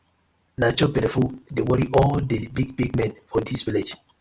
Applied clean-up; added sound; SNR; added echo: none; none; none; none.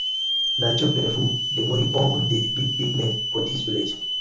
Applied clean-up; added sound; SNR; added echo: none; Hiss / Alarm; 1 dB; reverberation time 1.0 s.